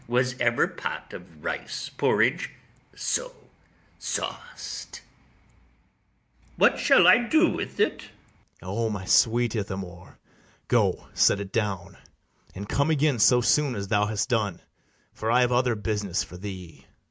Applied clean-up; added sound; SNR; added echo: none; none; none; none.